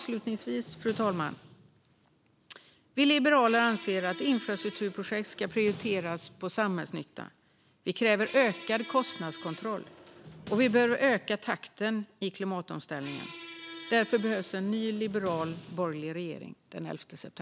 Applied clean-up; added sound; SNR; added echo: none; Squeak; 17 dB; none.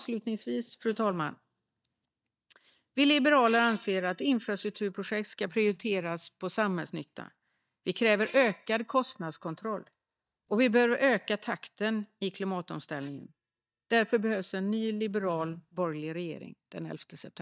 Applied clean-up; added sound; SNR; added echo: neural mask model DeepFilterNet 3.